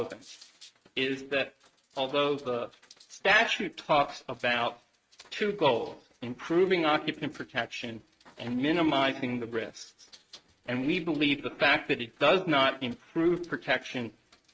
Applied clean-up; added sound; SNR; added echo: neural mask model RNNoise.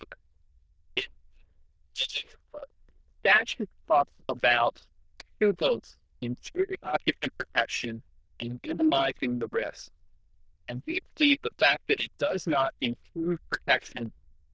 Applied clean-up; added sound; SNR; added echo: neural diffusion model UNIVERSE++.